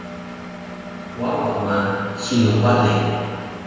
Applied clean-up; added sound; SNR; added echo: none; Engine; 12 dB; reverberation time 1.9 s.